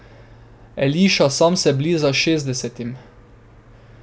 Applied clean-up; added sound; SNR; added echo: none; none; none; none.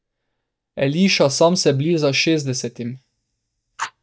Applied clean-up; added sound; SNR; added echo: neural mask model DeepFilterNet 3.